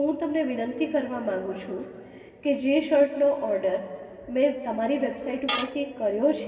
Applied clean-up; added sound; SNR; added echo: none; Tools; 5 dB; reverberation time 2.5 s.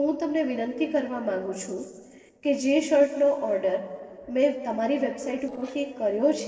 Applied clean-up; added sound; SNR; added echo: neural separator model SepFormer DNS4.